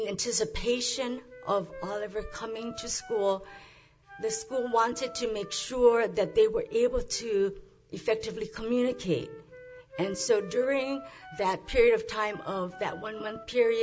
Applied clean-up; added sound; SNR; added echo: none; Wind instrument, woodwind instrument; 20 dB; none.